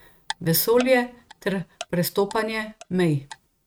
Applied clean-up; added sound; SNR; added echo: neural mask model RNNoise.